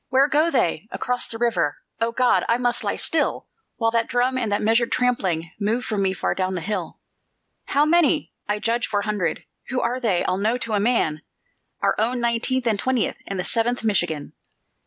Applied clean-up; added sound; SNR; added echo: none; none; none; none.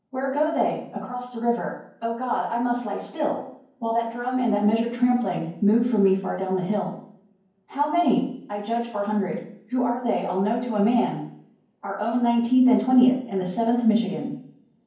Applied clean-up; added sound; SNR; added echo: none; none; none; reverberation time 0.9 s.